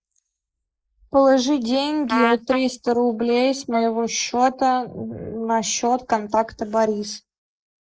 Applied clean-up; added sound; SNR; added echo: neural mask model Resemble Enhance denoiser.